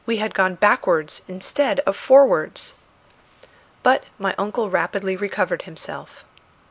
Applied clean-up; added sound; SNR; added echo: none; none; none; none.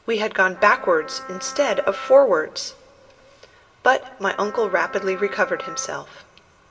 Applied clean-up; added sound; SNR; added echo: none; Wind instrument, woodwind instrument; 16 dB; reverberation time 1.2 s.